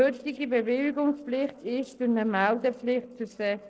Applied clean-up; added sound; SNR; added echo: neural separator model SepFormer DNS4.